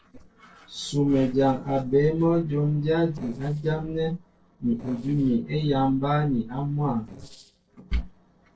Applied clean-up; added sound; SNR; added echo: neural separator model SepFormer DNS4.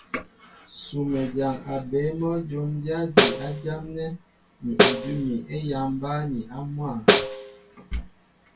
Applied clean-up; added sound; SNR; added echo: none; Snare drum; -5 dB; reverberation time 0.1 s.